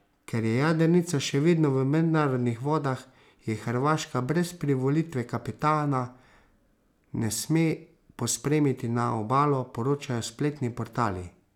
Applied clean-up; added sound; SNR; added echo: none; none; none; none.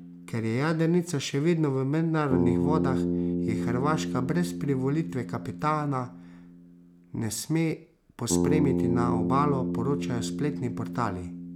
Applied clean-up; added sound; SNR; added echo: none; Bass guitar; 2 dB; none.